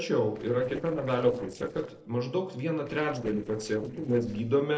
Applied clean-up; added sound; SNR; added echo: neural separator model SepFormer DNS4.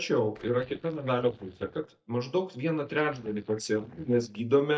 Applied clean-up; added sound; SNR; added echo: neural mask model DeepFilterNet 3.